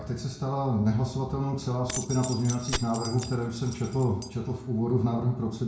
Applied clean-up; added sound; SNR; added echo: none; Keys jangling; 10 dB; reverberation time 0.6 s.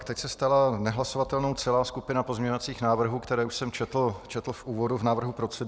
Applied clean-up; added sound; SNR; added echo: none; none; none; none.